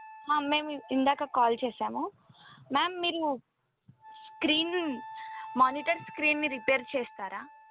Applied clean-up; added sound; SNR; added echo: none; Wind instrument, woodwind instrument; 18 dB; none.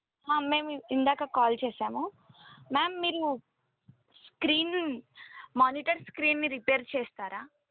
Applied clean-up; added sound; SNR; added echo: none; none; none; none.